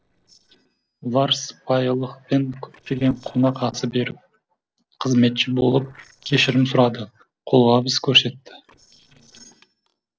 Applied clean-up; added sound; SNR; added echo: neural separator model SepFormer DNS4.